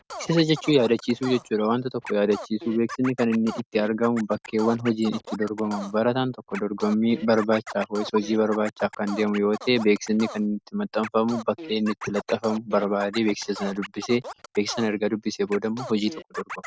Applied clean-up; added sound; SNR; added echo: none; Scratching (performance technique); 15 dB; none.